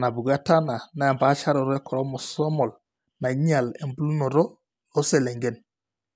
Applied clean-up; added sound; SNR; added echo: none; none; none; none.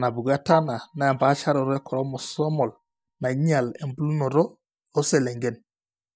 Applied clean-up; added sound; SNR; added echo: neural mask model DeepFilterNet 3.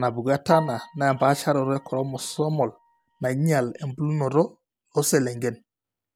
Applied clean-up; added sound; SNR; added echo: none; Piano; 15 dB; none.